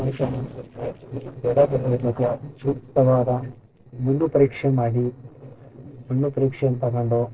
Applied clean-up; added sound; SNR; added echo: neural separator model SepFormer DNS4.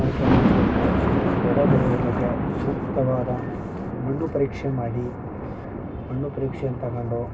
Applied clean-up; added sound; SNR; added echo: none; Thunder; -2 dB; reverberation time 0.4 s.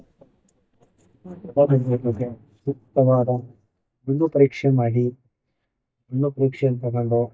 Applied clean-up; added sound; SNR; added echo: neural mask model DeepFilterNet 3.